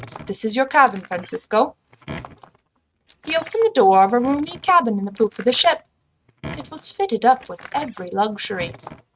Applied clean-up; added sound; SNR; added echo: neural mask model RNNoise.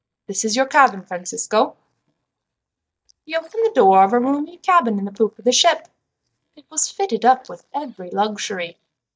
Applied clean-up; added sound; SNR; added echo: neural mask model DeepFilterNet 3.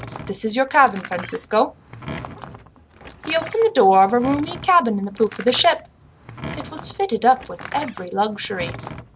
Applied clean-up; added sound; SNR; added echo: none; Door; 15 dB; none.